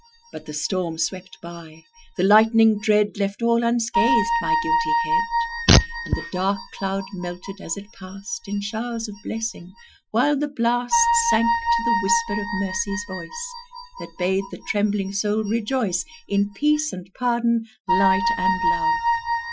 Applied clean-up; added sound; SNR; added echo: classical method Wiener filter.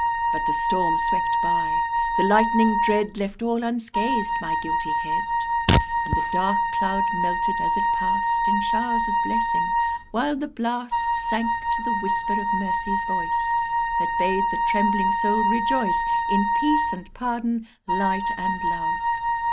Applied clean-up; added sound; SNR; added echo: none; Fart + Wind instrument, woodwind instrument; -5 dB; none.